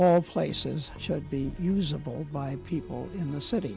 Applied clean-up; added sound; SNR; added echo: none; Engine starting / Car; 19 dB; none.